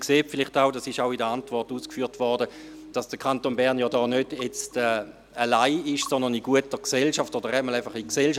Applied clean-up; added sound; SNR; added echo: none; Siren; 19 dB; none.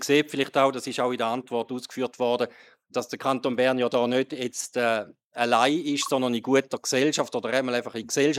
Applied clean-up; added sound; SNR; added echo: neural mask model Resemble Enhance denoiser.